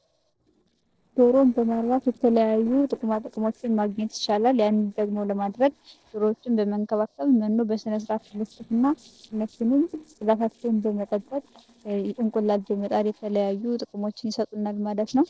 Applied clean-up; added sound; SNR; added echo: neural separator model SepFormer DNS4.